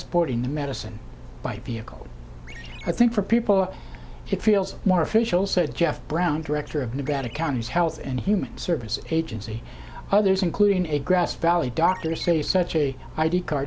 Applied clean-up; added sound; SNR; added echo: none; Chirp, tweet; 19 dB; none.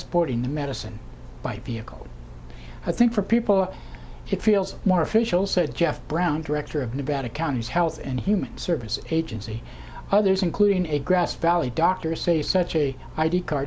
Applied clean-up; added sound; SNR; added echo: none; none; none; none.